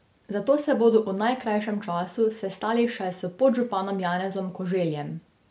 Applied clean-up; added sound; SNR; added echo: none; none; none; none.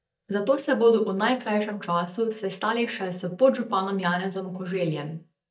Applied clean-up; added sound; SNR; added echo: neural mask model DeepFilterNet 3.